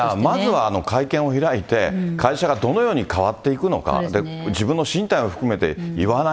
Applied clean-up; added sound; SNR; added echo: none; none; none; none.